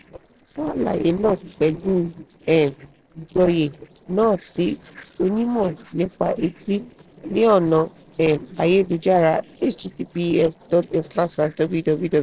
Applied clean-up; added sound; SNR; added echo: neural separator model SepFormer DNS4.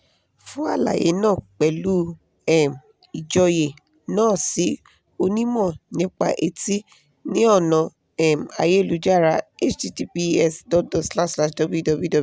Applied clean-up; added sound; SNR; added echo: none; none; none; none.